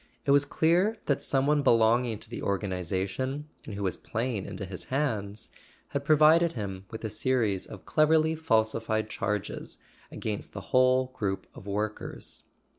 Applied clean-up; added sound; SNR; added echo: none; none; none; none.